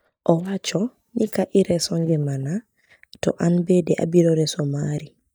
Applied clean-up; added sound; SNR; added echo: neural mask model DeepFilterNet 3.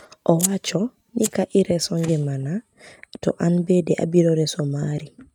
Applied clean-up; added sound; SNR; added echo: neural mask model RNNoise.